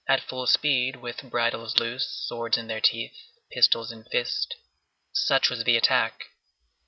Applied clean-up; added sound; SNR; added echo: none; none; none; none.